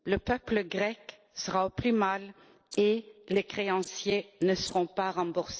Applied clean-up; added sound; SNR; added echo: neural separator model SepFormer DNS4.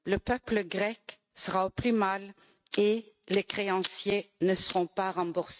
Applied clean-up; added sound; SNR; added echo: neural mask model RNNoise.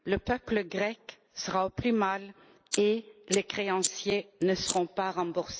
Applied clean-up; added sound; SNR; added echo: neural mask model Resemble Enhance denoiser.